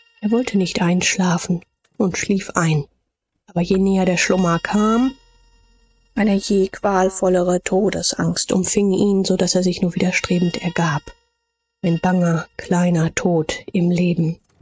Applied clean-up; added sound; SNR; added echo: neural mask model RNNoise.